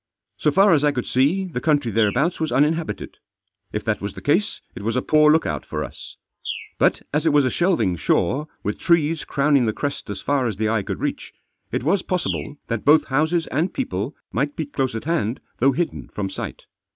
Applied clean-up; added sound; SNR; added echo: none; Bird; 16 dB; none.